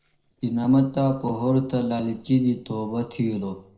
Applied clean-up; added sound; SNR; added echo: neural separator model SepFormer DNS4.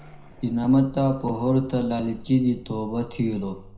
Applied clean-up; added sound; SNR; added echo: none; Car passing by / Accelerating, revving, vroom; 19 dB; reverberation time 0.5 s.